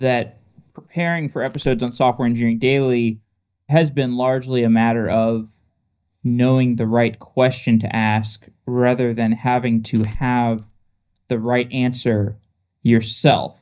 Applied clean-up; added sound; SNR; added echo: neural mask model DeepFilterNet 3.